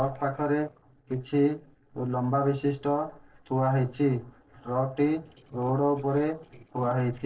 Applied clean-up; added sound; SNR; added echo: neural separator model SepFormer DNS4.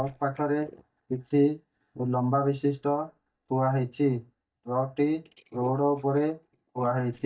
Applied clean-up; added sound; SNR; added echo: neural mask model DeepFilterNet 3.